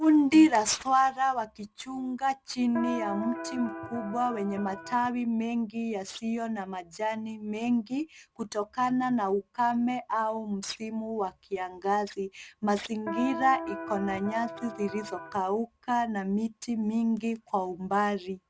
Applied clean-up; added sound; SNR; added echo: none; Electric guitar; 8 dB; none.